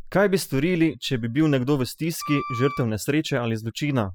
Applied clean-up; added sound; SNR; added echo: classical method spectral subtraction.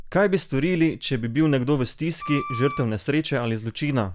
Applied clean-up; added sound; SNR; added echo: none; Wind instrument, woodwind instrument; 12 dB; none.